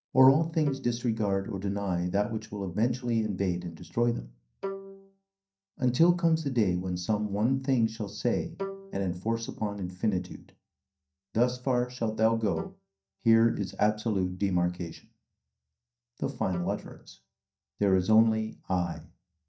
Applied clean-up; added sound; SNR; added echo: neural mask model DeepFilterNet 3.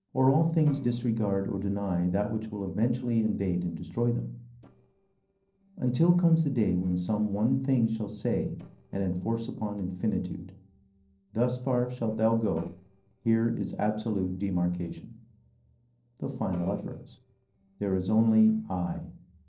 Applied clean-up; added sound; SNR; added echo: neural separator model SepFormer DNS4.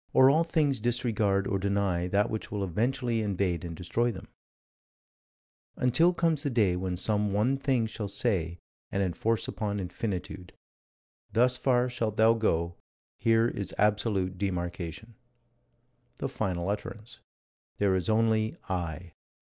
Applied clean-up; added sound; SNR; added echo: none; none; none; none.